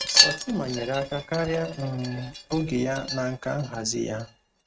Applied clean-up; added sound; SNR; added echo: neural mask model RNNoise.